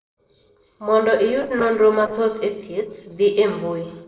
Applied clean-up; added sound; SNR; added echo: neural separator model SepFormer DNS4.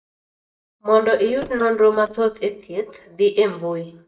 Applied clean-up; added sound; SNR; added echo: neural mask model DeepFilterNet 3.